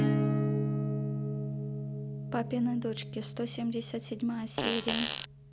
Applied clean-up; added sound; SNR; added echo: none; Acoustic guitar / Strum + Fart; -2 dB; none.